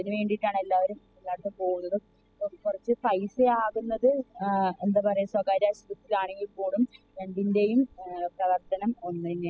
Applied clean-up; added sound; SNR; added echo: classical method spectral subtraction.